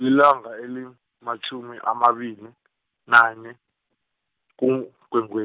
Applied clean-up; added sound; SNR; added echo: none; none; none; none.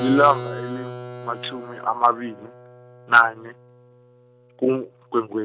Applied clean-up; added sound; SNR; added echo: none; Keyboard (musical); 13 dB; none.